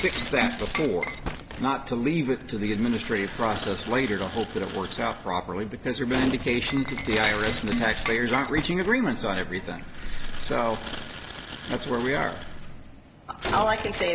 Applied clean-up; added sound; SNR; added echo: none; Shatter; 6 dB; none.